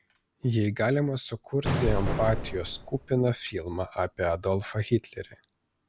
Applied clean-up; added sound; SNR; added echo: none; Explosion; 3 dB; none.